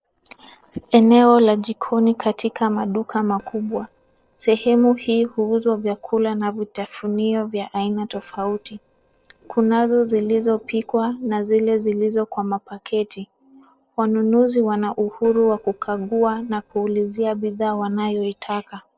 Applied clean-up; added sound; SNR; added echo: neural separator model SepFormer DNS4.